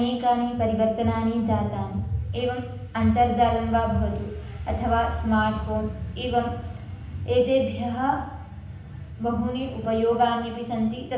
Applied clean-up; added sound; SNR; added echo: none; none; none; reverberation time 0.9 s.